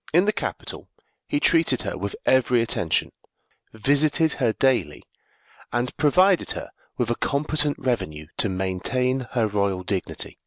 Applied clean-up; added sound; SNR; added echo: none; none; none; none.